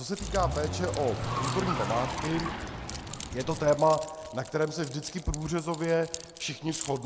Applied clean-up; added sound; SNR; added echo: none; Car + Keys jangling; 6 dB; none.